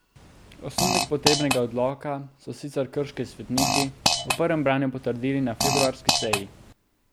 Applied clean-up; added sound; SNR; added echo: none; Fart; 0 dB; none.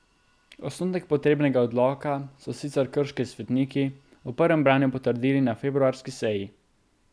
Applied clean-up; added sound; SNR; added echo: none; none; none; none.